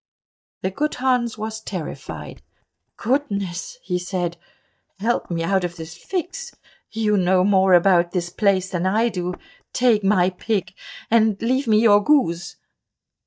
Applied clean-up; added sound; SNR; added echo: neural mask model DeepFilterNet 3.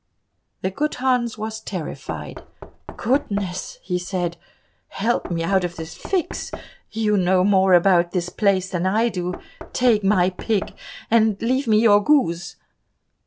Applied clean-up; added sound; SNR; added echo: none; Knock; 16 dB; none.